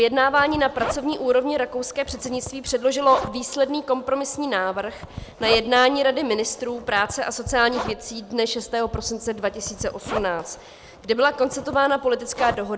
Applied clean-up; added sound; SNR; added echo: none; Zipper (clothing); 14 dB; none.